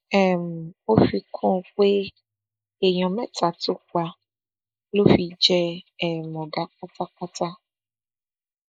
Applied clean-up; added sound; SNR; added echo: neural mask model Resemble Enhance denoiser.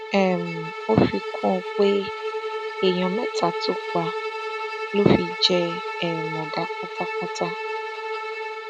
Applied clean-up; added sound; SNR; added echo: none; Bowed string instrument; 5 dB; none.